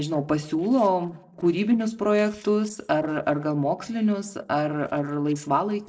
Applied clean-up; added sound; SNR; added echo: neural separator model SepFormer DNS4.